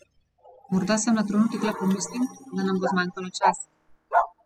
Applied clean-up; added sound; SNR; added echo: classical method spectral subtraction.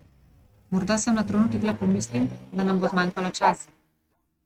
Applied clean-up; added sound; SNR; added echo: neural mask model RNNoise.